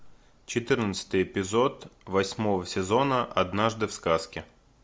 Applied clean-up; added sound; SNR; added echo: none; none; none; none.